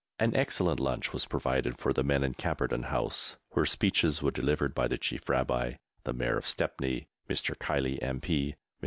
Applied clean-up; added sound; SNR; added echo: none; none; none; none.